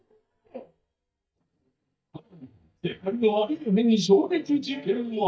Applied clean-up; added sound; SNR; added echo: neural mask model DeepFilterNet 3.